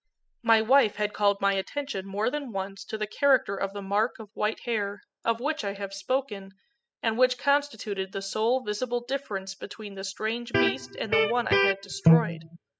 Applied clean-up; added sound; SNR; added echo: classical method spectral subtraction.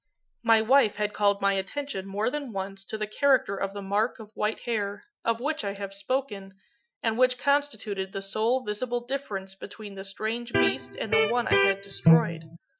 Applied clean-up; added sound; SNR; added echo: classical method Wiener filter.